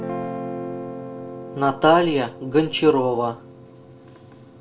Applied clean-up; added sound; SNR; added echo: none; Guitar; 11 dB; reverberation time 0.3 s.